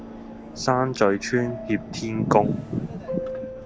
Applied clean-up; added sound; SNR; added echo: none; Subway, metro, underground; 11 dB; none.